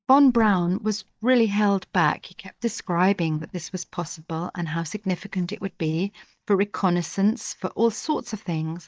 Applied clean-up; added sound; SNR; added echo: neural mask model DeepFilterNet 3.